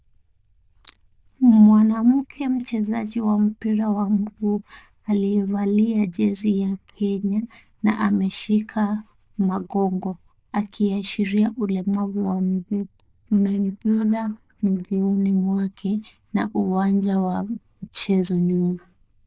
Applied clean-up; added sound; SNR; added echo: neural diffusion model UNIVERSE++.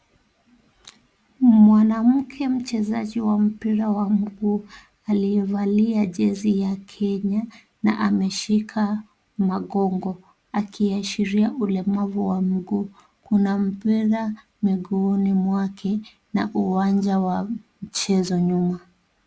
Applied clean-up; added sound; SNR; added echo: none; none; none; none.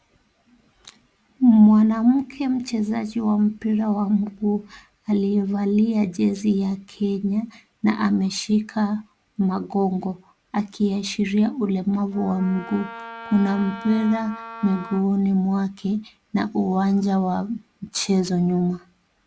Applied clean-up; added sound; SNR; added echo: none; Wind instrument, woodwind instrument; 16 dB; none.